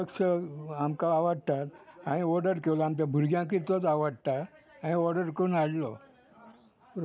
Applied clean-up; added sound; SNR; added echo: none; none; none; none.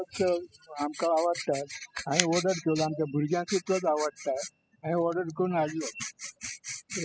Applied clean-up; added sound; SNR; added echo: classical method spectral subtraction.